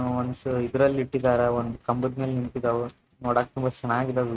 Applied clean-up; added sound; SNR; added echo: neural mask model RNNoise.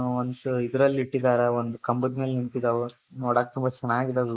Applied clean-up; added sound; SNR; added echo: neural mask model Resemble Enhance denoiser.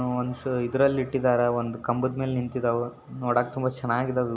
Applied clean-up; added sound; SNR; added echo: none; none; none; none.